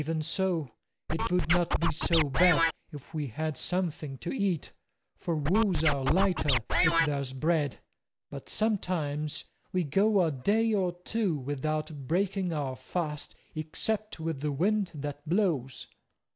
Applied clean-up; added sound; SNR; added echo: none; Scratching (performance technique); -2 dB; none.